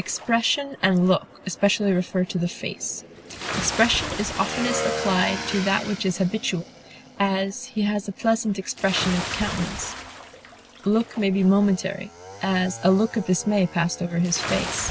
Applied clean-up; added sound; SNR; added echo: none; Bathtub (filling or washing) / Splash, splatter + Motorcycle / Engine; 10 dB; none.